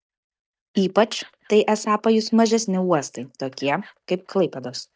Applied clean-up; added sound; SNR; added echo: neural mask model DeepFilterNet 3.